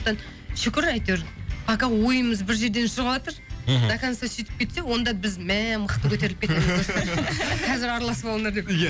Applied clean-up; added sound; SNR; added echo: none; none; none; none.